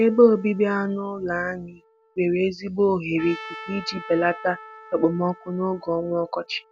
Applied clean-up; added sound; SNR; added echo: none; Trumpet; 20 dB; none.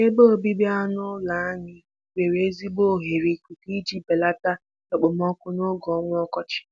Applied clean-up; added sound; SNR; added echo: none; none; none; none.